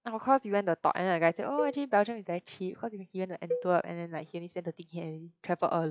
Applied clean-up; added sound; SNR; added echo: classical method log-MMSE.